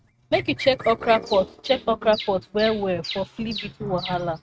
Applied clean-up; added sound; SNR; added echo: neural mask model RNNoise.